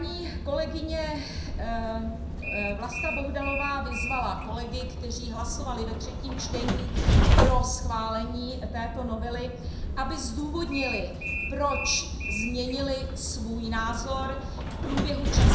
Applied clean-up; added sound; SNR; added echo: none; Train; -4 dB; reverberation time 0.6 s.